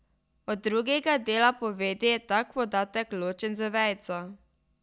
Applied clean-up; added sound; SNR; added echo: none; none; none; none.